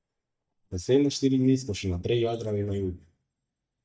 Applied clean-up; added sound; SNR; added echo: neural mask model DeepFilterNet 3.